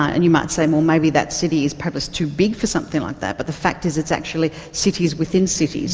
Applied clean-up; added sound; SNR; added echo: none; none; none; none.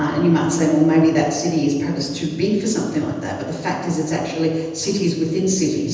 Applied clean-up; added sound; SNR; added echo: none; none; none; reverberation time 1.1 s.